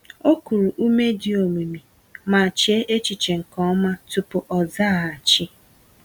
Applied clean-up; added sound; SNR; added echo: none; none; none; none.